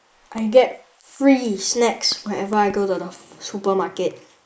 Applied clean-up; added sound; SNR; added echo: neural mask model Resemble Enhance denoiser.